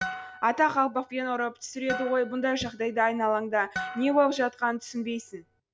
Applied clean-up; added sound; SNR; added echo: none; Harp; 13 dB; none.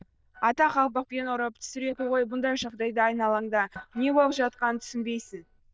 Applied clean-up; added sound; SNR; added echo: neural diffusion model UNIVERSE++.